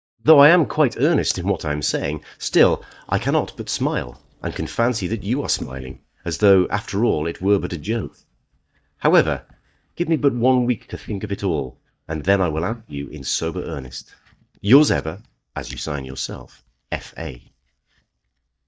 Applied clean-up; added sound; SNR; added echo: neural mask model DeepFilterNet 3.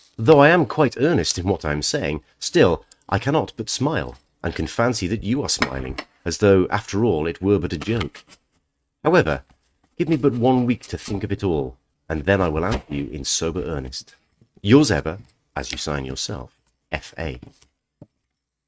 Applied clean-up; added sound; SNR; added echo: neural mask model RNNoise.